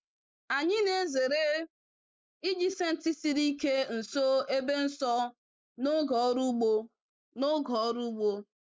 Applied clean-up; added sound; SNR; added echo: neural mask model Resemble Enhance denoiser.